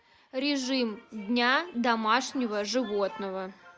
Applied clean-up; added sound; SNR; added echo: none; none; none; none.